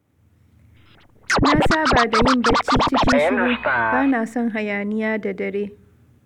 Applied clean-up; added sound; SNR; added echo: none; Scratching (performance technique); -4 dB; none.